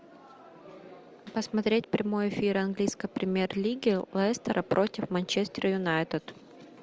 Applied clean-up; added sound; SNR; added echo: none; none; none; none.